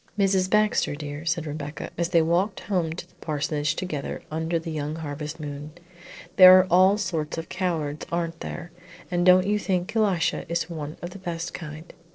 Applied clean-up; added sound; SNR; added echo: neural separator model SepFormer DNS4.